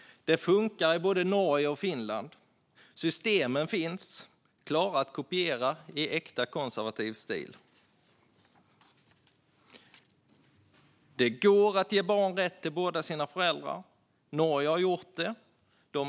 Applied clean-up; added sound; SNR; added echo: none; none; none; none.